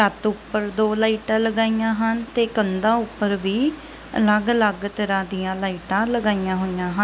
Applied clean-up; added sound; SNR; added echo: none; none; none; none.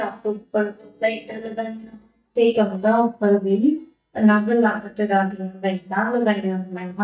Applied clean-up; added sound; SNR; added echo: neural mask model DeepFilterNet 3.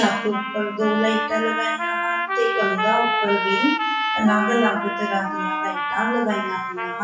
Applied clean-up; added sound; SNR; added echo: classical method WPE with log-MMSE.